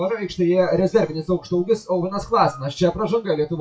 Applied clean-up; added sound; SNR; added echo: classical method WPE with log-MMSE.